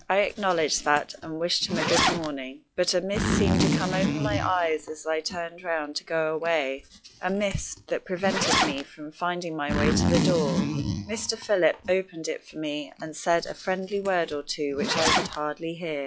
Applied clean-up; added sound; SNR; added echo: classical method log-MMSE.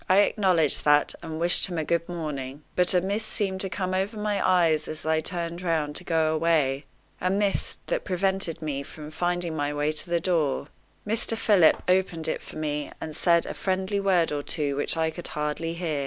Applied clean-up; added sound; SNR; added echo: none; none; none; none.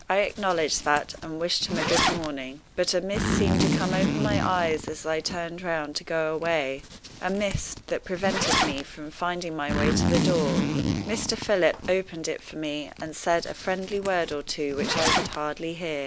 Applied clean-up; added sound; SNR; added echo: none; Zipper (clothing); 2 dB; none.